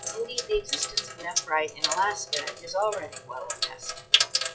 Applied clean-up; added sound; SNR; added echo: classical method WPE with log-MMSE.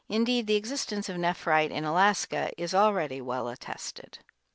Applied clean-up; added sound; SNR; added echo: none; none; none; none.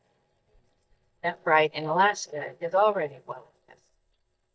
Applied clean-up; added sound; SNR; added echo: neural mask model DeepFilterNet 3.